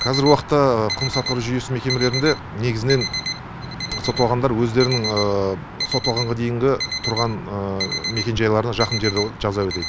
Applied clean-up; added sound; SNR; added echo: none; Alarm; 8 dB; none.